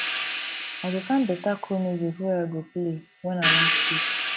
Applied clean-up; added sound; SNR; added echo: none; Crash cymbal / Hi-hat; -3 dB; none.